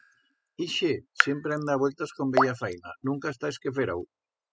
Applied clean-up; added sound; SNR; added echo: classical method spectral subtraction.